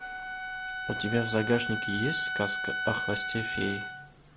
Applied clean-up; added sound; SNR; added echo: none; Wind instrument, woodwind instrument; 3 dB; none.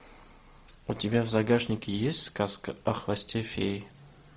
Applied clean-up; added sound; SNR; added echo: none; none; none; none.